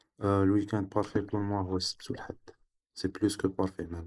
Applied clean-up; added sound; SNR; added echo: neural mask model Resemble Enhance denoiser.